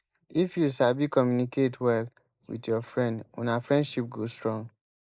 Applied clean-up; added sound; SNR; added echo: neural mask model Resemble Enhance denoiser.